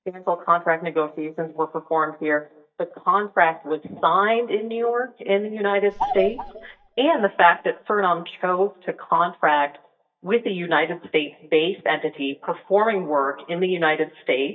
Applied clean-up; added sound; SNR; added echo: neural mask model DeepFilterNet 3.